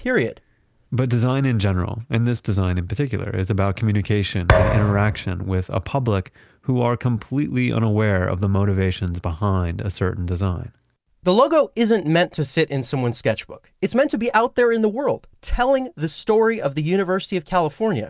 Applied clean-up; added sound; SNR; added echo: none; Thump, thud; 0 dB; none.